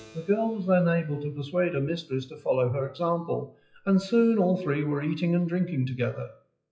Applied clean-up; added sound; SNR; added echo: classical method WPE with log-MMSE.